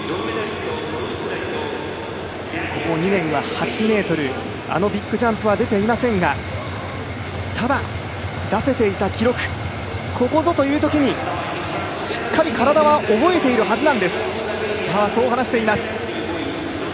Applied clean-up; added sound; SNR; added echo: none; Brass instrument; 18 dB; none.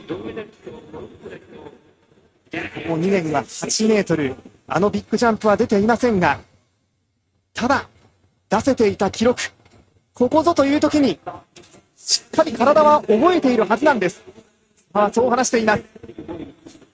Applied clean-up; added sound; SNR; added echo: neural mask model RNNoise.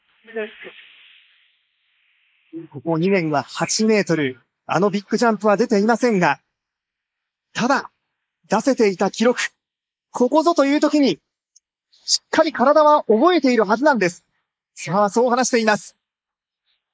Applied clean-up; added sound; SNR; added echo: neural mask model Resemble Enhance denoiser.